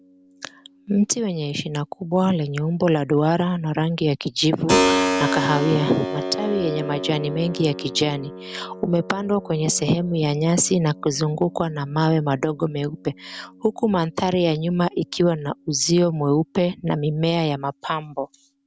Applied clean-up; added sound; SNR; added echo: none; Keyboard (musical); 8 dB; none.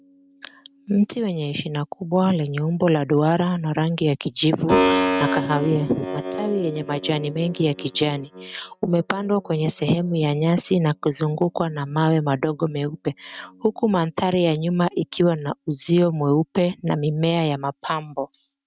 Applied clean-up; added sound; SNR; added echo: neural mask model RNNoise.